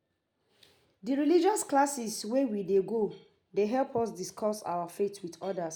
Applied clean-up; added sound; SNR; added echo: none; none; none; none.